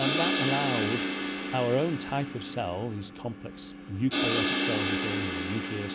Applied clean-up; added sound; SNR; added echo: none; Crash cymbal; -2 dB; none.